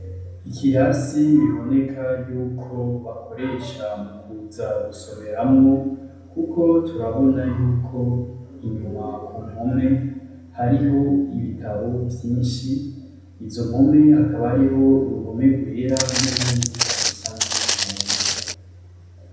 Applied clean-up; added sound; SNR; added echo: none; Walk, footsteps; 3 dB; reverberation time 0.9 s.